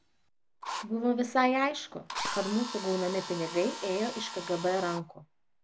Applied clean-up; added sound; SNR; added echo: none; Drill; 9 dB; none.